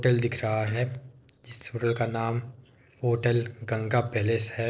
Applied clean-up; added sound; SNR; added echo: neural separator model SepFormer DNS4.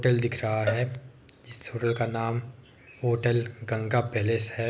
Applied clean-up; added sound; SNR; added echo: none; Cowbell; 12 dB; none.